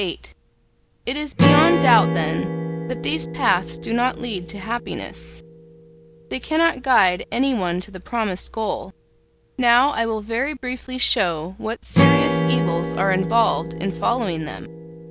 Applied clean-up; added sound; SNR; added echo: none; Strum; 3 dB; none.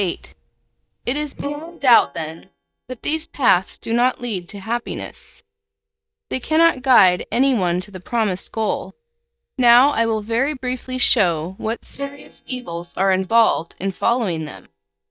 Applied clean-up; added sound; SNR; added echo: neural mask model DeepFilterNet 3.